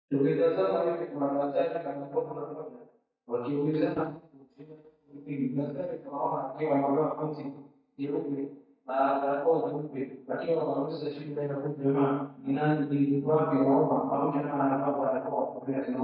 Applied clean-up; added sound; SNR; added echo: neural mask model DeepFilterNet 3.